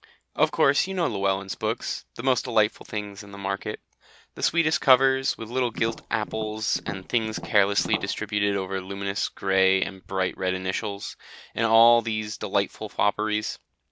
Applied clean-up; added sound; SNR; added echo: none; Tap; 13 dB; none.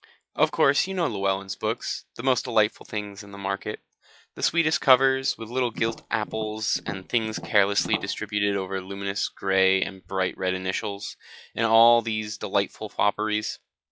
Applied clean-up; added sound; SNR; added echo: classical method log-MMSE.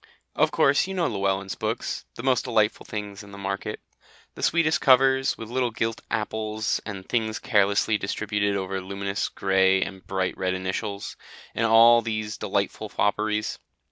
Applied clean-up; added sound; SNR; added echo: none; none; none; none.